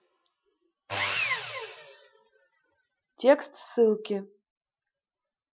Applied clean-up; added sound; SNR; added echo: classical method Wiener filter.